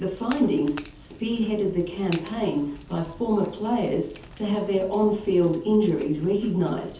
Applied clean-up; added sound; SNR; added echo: none; Crack / Crackle; 20 dB; reverberation time 0.5 s.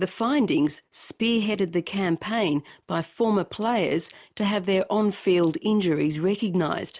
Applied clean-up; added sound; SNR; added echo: none; none; none; none.